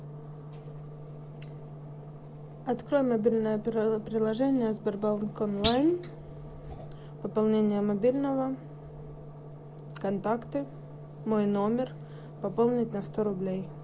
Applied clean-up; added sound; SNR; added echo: none; Thump, thud; 6 dB; none.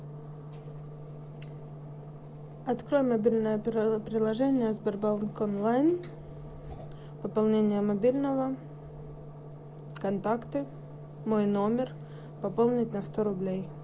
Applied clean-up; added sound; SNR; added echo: none; none; none; none.